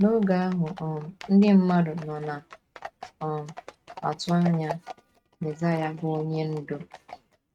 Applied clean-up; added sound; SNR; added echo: neural mask model RNNoise.